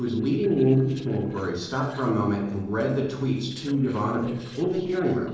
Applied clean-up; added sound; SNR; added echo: neural separator model SepFormer DNS4.